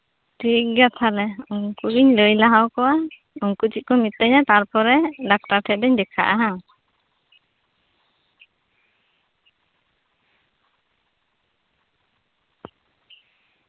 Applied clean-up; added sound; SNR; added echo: none; none; none; none.